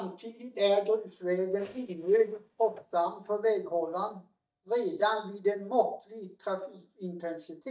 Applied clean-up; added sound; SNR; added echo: neural mask model DeepFilterNet 3.